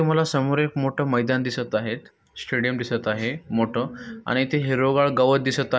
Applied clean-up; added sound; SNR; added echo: none; none; none; none.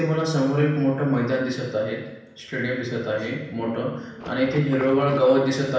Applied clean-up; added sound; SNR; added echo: none; Water / Splash, splatter; 16 dB; reverberation time 0.9 s.